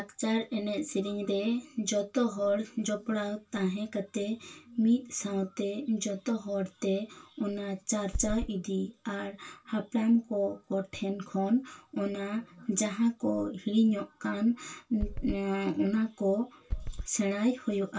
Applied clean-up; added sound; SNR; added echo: none; Run; 4 dB; reverberation time 0.2 s.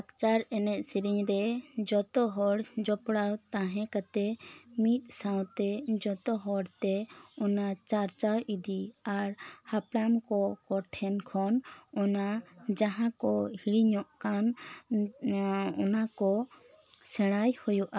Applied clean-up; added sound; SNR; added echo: none; none; none; none.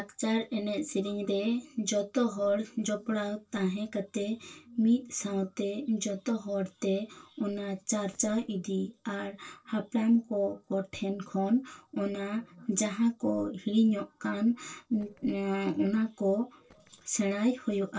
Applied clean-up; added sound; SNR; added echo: neural separator model SepFormer DNS4.